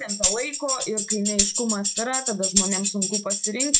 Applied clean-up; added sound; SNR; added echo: classical method log-MMSE.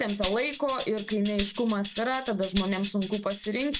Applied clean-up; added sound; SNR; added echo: none; Tambourine; -5 dB; none.